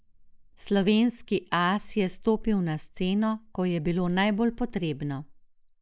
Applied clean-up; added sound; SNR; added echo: neural mask model Resemble Enhance denoiser.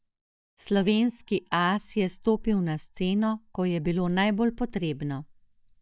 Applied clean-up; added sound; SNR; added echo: neural mask model DeepFilterNet 3.